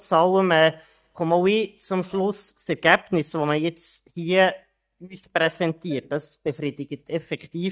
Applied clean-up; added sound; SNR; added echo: neural mask model DeepFilterNet 3.